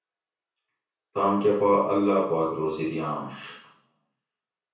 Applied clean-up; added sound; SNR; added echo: none; none; none; reverberation time 0.6 s.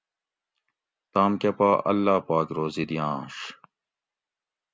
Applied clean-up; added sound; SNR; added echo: none; none; none; none.